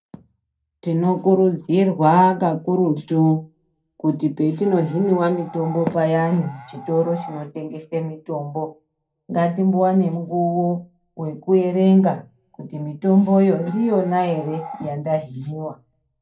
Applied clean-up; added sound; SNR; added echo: none; Animal; 17 dB; reverberation time 0.2 s.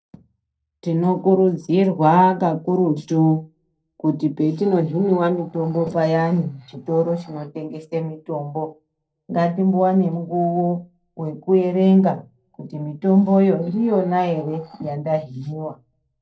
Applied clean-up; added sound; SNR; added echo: neural separator model SepFormer DNS4.